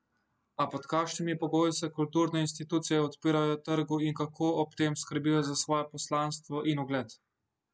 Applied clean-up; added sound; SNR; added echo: none; none; none; none.